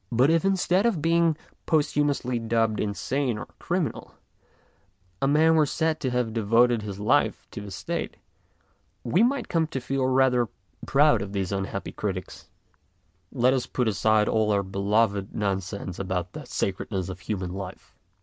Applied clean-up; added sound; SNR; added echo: none; none; none; none.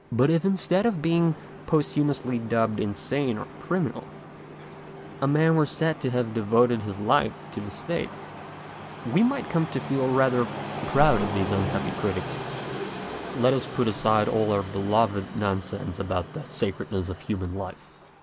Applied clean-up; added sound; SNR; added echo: none; Train; 11 dB; none.